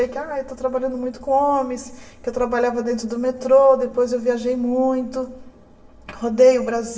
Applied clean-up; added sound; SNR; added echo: none; none; none; reverberation time 0.8 s.